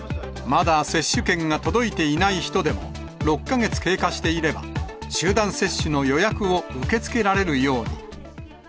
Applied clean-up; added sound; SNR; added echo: none; none; none; none.